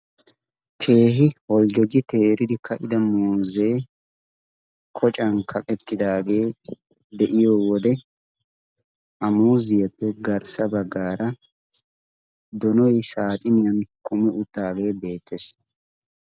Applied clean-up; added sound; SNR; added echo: none; none; none; none.